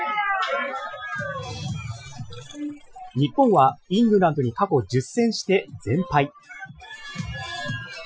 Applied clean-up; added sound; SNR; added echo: classical method Wiener filter.